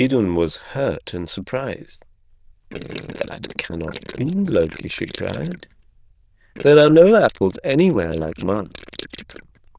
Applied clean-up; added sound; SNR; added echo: neural diffusion model UNIVERSE++.